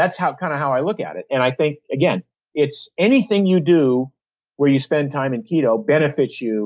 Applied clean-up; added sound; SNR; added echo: none; none; none; none.